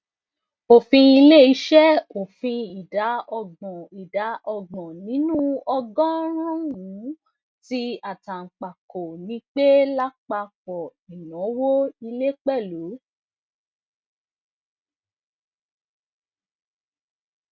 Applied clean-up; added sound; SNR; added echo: none; none; none; none.